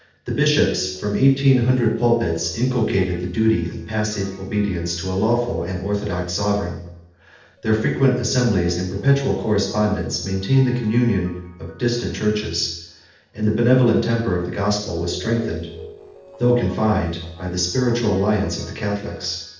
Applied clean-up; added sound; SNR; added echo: neural separator model SepFormer DNS4.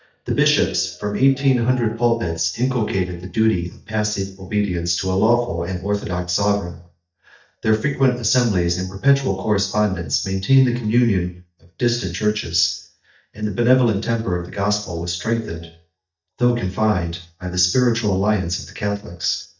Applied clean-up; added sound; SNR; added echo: neural mask model DeepFilterNet 3.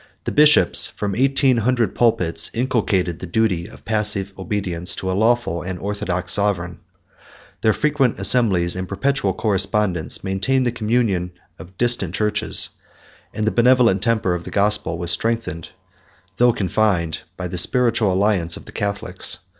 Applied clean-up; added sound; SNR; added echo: none; none; none; none.